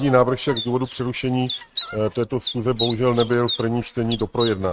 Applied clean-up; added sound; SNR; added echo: neural mask model RNNoise.